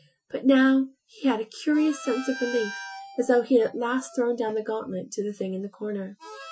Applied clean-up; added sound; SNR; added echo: classical method Wiener filter.